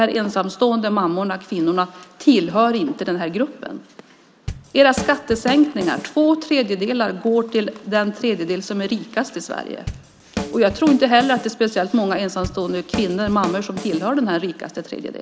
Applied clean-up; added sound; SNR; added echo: none; Drum / Drum kit; 10 dB; none.